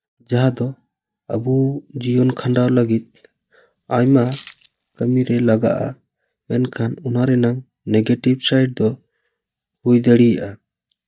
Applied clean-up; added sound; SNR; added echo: neural mask model DeepFilterNet 3.